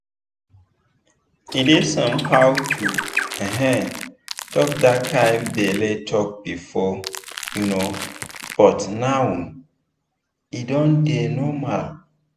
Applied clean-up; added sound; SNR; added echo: none; Bird + Crackle; 8 dB; none.